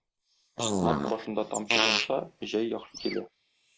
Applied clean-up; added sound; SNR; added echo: neural mask model Resemble Enhance denoiser.